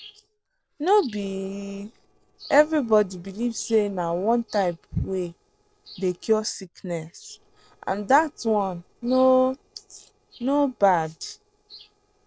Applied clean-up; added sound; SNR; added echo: neural separator model SepFormer DNS4.